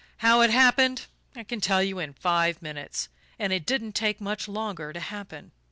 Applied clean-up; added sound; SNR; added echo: none; none; none; none.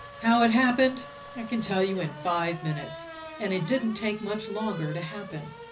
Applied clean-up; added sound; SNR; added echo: none; Race car, auto racing / Accelerating, revving, vroom; 14 dB; reverberation time 0.4 s.